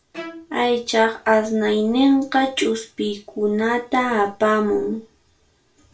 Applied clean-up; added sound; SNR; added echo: none; Bowed string instrument; 19 dB; reverberation time 0.3 s.